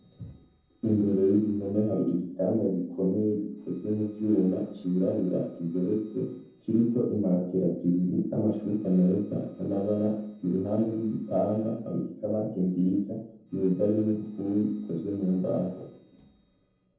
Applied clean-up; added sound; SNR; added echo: neural separator model SepFormer DNS4.